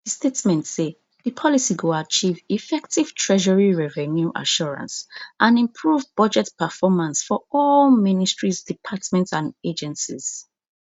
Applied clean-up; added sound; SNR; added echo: none; none; none; none.